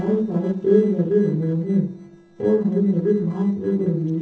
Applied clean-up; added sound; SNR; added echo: neural separator model SepFormer DNS4.